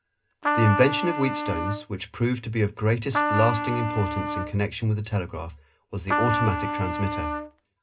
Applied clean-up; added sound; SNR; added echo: none; Trumpet; 2 dB; reverberation time 0.2 s.